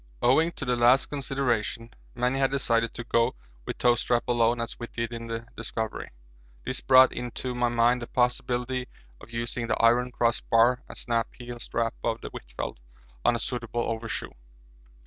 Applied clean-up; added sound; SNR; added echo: none; none; none; none.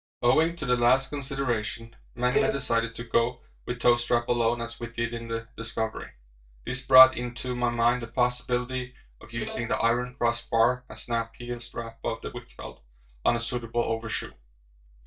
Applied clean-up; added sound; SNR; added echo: neural mask model DeepFilterNet 3.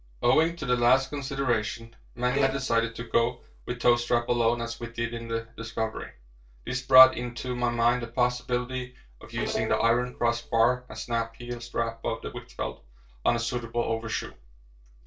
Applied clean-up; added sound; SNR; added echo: neural separator model SepFormer DNS4.